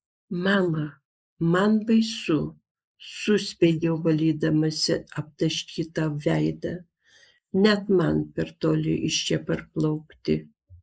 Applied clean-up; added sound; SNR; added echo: neural mask model Resemble Enhance denoiser.